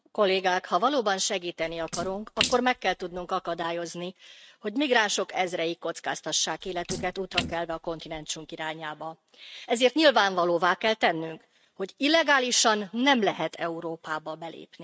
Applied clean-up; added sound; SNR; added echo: neural mask model RNNoise.